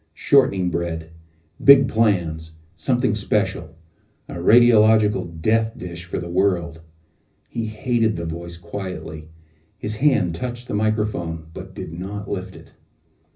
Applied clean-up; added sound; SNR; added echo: none; none; none; reverberation time 0.4 s.